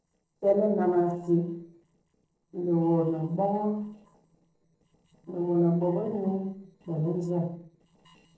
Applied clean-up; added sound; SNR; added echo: neural separator model SepFormer DNS4.